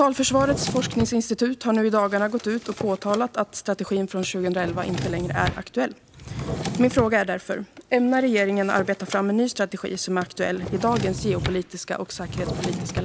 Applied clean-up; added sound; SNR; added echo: none; Drawer open or close; 9 dB; none.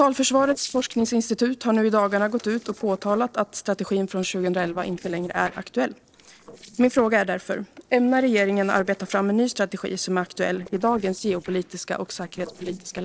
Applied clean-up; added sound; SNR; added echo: neural separator model SepFormer DNS4.